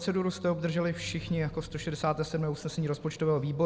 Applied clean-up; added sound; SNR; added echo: none; Squeak; 17 dB; none.